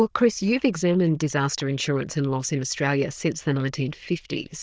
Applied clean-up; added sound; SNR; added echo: neural diffusion model UNIVERSE++.